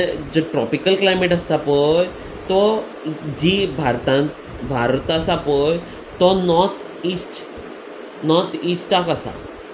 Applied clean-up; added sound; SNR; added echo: none; none; none; none.